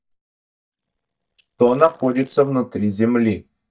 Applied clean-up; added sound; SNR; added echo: neural mask model DeepFilterNet 3.